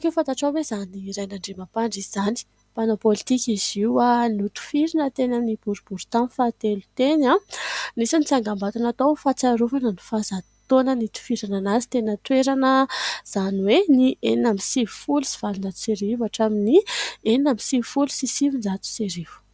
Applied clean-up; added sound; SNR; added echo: none; none; none; none.